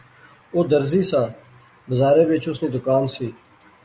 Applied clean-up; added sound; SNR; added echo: none; none; none; none.